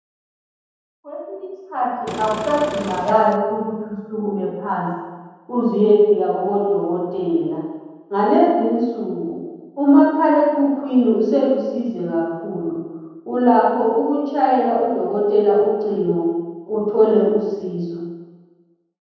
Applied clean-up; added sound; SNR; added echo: none; Engine / Car; 11 dB; reverberation time 1.2 s.